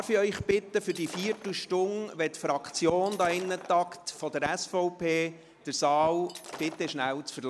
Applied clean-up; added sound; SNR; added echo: none; Shatter; 17 dB; none.